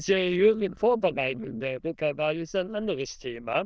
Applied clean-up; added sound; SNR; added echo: neural diffusion model UNIVERSE++.